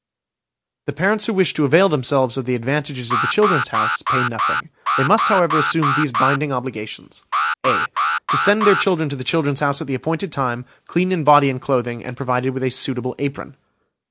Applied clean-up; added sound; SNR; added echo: none; Alarm; 0 dB; none.